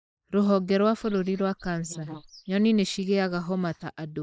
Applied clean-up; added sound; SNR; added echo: neural mask model Resemble Enhance denoiser.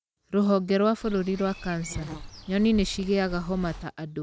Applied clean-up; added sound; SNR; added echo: none; Walk, footsteps / Insect; 13 dB; none.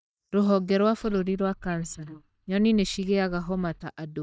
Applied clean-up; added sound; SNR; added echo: neural mask model DeepFilterNet 3.